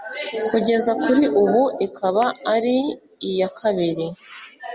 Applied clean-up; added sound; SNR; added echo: none; none; none; none.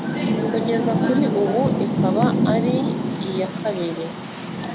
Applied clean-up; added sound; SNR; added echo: none; Rain; -2 dB; none.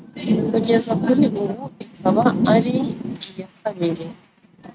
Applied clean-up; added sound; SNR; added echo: neural mask model RNNoise.